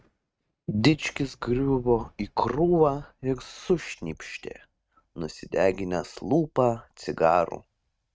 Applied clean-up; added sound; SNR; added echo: neural mask model RNNoise.